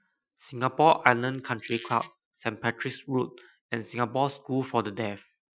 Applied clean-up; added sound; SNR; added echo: classical method Wiener filter.